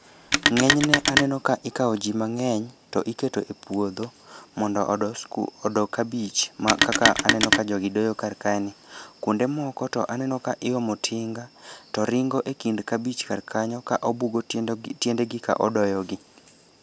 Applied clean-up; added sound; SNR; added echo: none; Telephone; -2 dB; none.